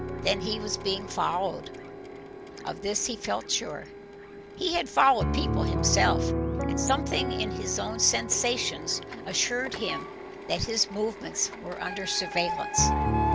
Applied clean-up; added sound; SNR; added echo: none; Piano + Printer; 2 dB; none.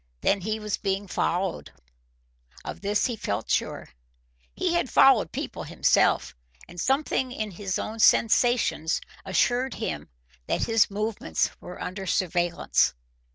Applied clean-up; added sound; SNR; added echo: none; none; none; none.